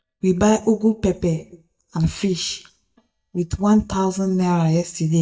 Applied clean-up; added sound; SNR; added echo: neural mask model DeepFilterNet 3.